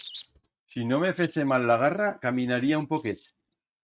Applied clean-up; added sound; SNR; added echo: neural mask model RNNoise.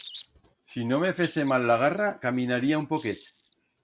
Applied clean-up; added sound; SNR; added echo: none; Wild animals; 12 dB; none.